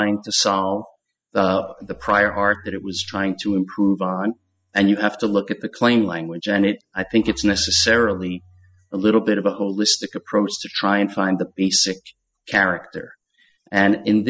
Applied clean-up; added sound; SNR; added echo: classical method spectral subtraction.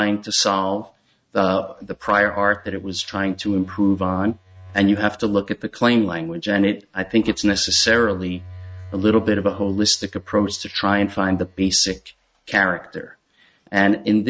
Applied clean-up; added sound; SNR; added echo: neural mask model RNNoise.